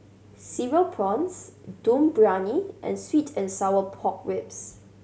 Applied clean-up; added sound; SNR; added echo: none; none; none; none.